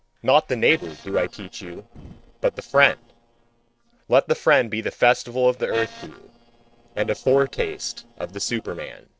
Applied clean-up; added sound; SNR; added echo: neural separator model SepFormer DNS4.